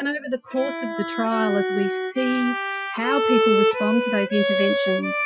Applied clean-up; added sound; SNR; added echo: classical method Wiener filter.